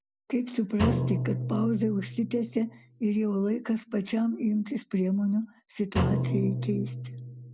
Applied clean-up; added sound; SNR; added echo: none; Drum; 5 dB; none.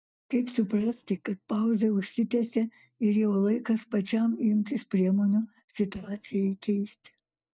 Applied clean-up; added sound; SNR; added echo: neural mask model DeepFilterNet 3.